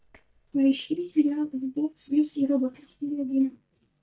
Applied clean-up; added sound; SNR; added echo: neural mask model DeepFilterNet 3.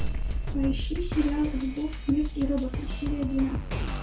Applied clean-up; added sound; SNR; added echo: none; Drum kit; 2 dB; reverberation time 0.3 s.